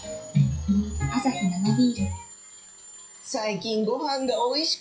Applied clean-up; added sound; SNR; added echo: classical method WPE with log-MMSE.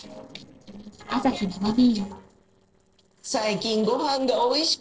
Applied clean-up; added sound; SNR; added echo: neural separator model SepFormer DNS4.